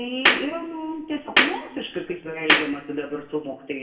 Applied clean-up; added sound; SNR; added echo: none; Clapping; -5 dB; reverberation time 0.7 s.